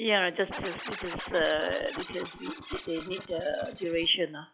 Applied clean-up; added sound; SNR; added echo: classical method log-MMSE.